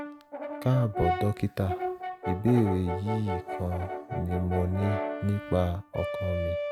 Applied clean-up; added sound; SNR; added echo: none; Brass instrument; 5 dB; none.